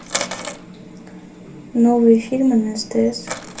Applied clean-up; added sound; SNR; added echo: none; Coin (dropping); 13 dB; reverberation time 0.3 s.